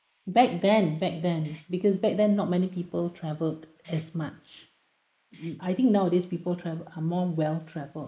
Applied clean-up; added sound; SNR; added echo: neural mask model Resemble Enhance denoiser.